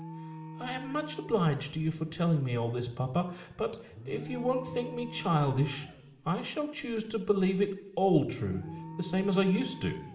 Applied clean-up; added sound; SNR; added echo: none; Alarm; 15 dB; reverberation time 1.2 s.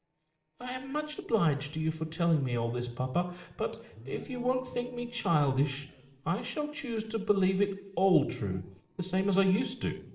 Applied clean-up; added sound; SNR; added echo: neural separator model SepFormer DNS4.